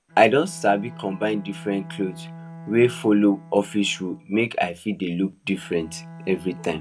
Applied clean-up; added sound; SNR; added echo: none; Bowed string instrument; 18 dB; none.